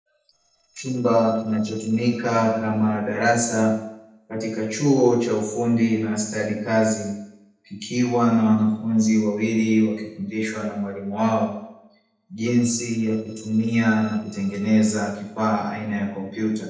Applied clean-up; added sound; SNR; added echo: neural separator model SepFormer DNS4.